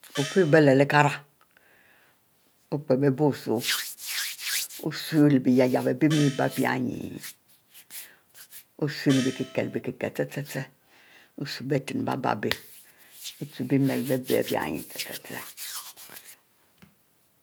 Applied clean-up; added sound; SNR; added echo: none; Gong; 12 dB; none.